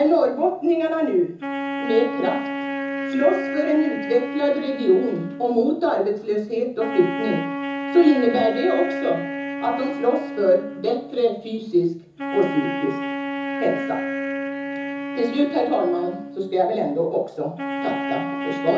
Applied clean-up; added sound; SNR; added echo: none; Wind instrument, woodwind instrument; 7 dB; reverberation time 0.6 s.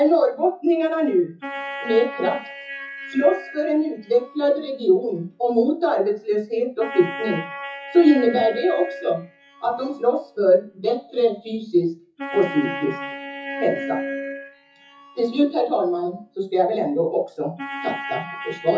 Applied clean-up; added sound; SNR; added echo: classical method WPE with log-MMSE.